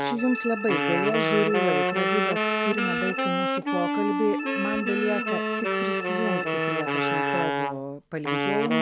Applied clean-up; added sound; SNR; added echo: none; Wind instrument, woodwind instrument + Organ; -3 dB; none.